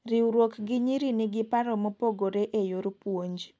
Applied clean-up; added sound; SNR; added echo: none; none; none; none.